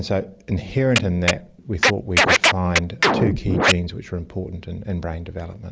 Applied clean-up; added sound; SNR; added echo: none; Scratching (performance technique); -1 dB; none.